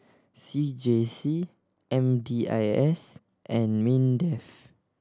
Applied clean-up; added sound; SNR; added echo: none; none; none; none.